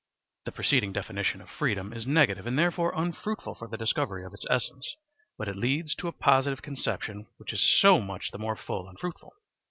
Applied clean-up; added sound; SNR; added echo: none; none; none; none.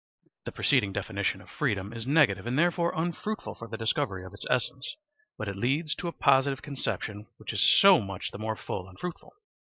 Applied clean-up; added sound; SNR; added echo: neural mask model Resemble Enhance denoiser.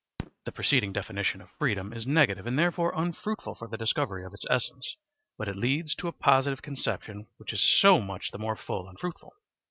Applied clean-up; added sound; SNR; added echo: neural mask model RNNoise.